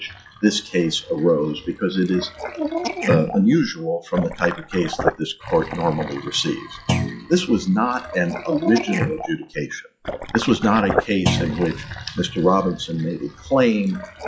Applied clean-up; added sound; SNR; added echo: classical method log-MMSE.